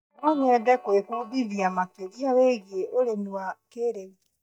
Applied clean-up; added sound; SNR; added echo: neural mask model DeepFilterNet 3.